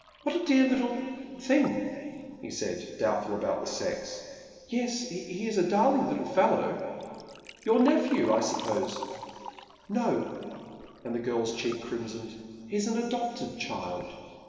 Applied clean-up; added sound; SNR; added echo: none; Liquid; 18 dB; reverberation time 2.5 s.